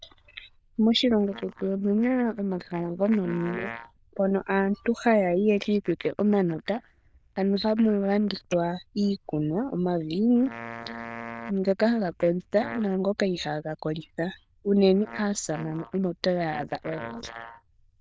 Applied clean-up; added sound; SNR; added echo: neural diffusion model UNIVERSE++.